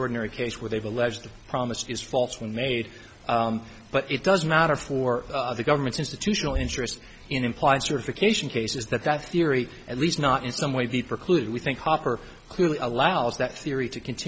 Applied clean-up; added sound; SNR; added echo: none; none; none; none.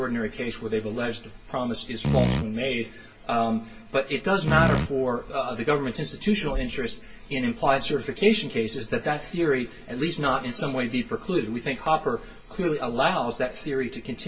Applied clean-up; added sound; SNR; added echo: none; Fart; -1 dB; reverberation time 0.2 s.